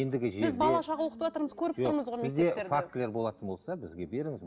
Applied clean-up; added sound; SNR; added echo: none; none; none; none.